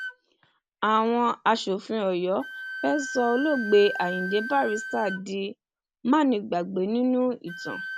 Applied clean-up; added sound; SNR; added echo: none; Wind instrument, woodwind instrument; 12 dB; none.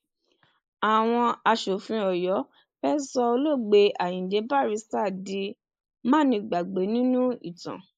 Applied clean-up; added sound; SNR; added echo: neural mask model Resemble Enhance denoiser.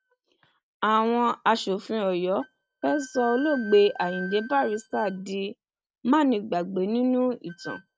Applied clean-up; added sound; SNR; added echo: neural mask model RNNoise.